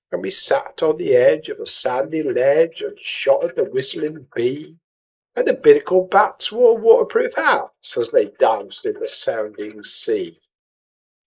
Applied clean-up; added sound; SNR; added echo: neural mask model Resemble Enhance denoiser.